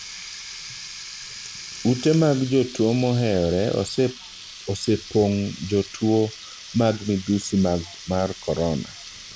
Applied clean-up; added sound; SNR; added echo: none; Water tap, faucet; 10 dB; none.